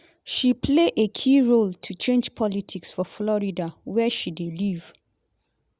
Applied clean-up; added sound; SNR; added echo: none; none; none; none.